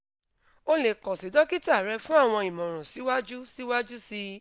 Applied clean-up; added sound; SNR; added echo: none; none; none; none.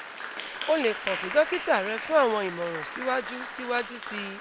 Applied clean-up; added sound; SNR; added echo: none; Applause; 8 dB; none.